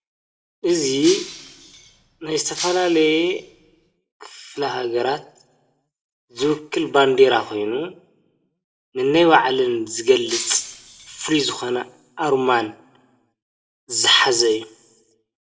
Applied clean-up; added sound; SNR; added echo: none; Shatter; 13 dB; reverberation time 0.4 s.